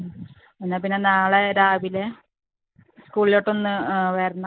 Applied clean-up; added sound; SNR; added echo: neural mask model Resemble Enhance denoiser.